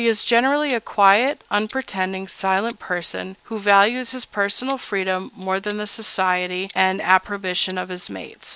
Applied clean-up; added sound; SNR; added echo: none; Tick-tock; 15 dB; none.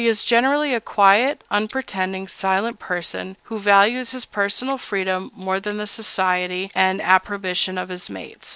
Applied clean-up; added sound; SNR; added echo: neural separator model SepFormer DNS4.